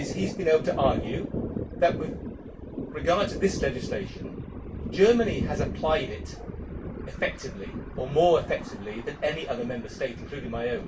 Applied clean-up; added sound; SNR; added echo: none; Thunder; 6 dB; reverberation time 0.2 s.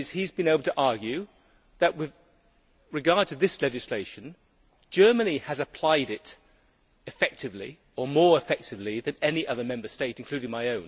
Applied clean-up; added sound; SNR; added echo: none; none; none; none.